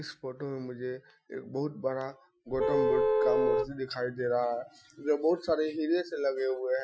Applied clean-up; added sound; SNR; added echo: classical method Wiener filter.